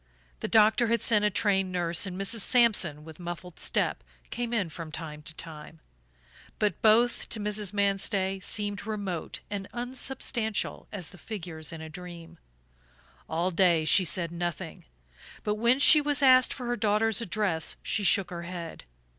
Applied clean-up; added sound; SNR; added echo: none; none; none; none.